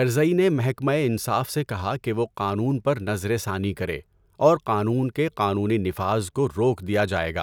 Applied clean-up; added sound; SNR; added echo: none; none; none; none.